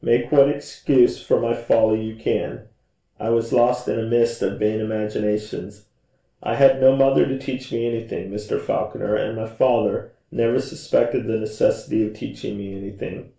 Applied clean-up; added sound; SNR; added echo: none; none; none; reverberation time 0.3 s.